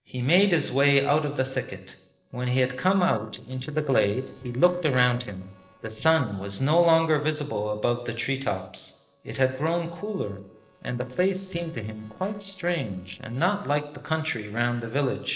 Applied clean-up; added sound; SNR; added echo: neural separator model SepFormer DNS4.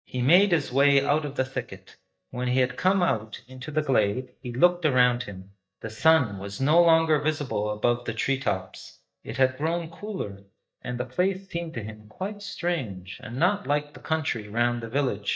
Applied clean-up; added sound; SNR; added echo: neural mask model DeepFilterNet 3.